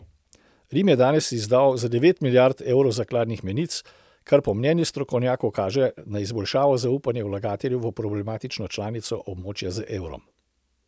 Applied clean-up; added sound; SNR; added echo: none; none; none; none.